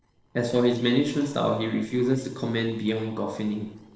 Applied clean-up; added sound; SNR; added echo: neural separator model SepFormer DNS4.